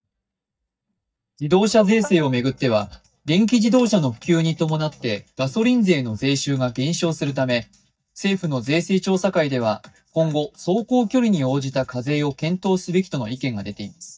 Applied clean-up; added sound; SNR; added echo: neural mask model DeepFilterNet 3.